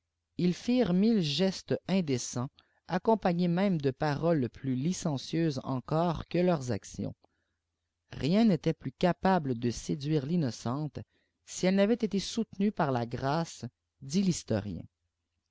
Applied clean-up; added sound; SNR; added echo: none; none; none; none.